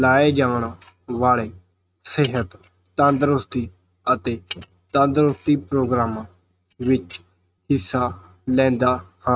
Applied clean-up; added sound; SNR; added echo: neural mask model RNNoise.